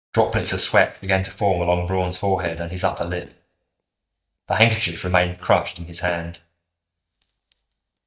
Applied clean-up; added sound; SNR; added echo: neural mask model DeepFilterNet 3.